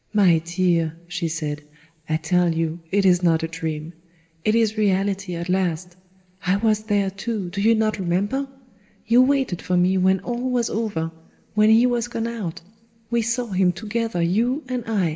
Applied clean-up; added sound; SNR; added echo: none; none; none; reverberation time 0.8 s.